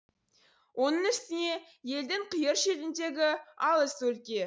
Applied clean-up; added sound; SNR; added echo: none; none; none; none.